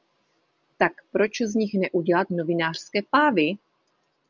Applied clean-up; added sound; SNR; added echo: none; none; none; none.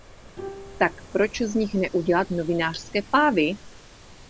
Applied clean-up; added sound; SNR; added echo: none; Bowed string instrument + Ocean; 17 dB; none.